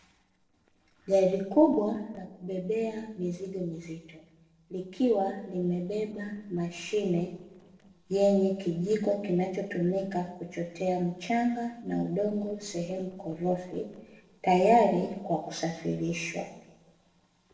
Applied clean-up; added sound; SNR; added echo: neural separator model SepFormer DNS4.